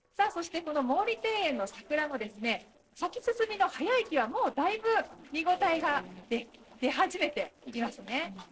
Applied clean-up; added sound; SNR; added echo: neural separator model SepFormer DNS4.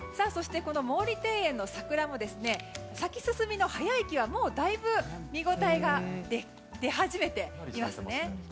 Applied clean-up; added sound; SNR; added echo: none; none; none; none.